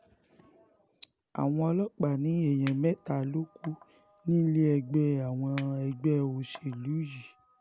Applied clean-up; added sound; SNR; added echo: none; Chink, clink; 12 dB; none.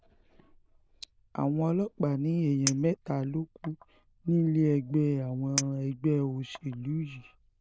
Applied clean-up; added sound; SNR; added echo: neural diffusion model UNIVERSE++.